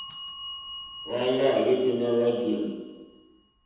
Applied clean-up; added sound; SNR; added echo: none; Bell; 5 dB; reverberation time 1.1 s.